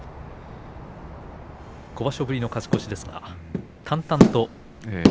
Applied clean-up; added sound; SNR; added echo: none; none; none; none.